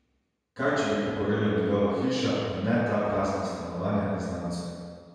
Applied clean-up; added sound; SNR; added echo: none; none; none; reverberation time 1.9 s.